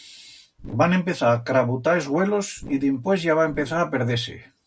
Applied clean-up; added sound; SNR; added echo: none; Whoosh, swoosh, swish; 15 dB; none.